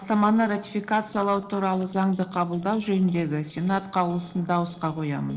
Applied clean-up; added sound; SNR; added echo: neural separator model SepFormer DNS4.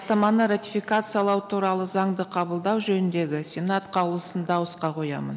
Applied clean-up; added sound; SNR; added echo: none; none; none; none.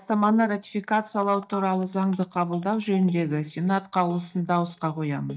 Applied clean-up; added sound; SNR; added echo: neural mask model DeepFilterNet 3.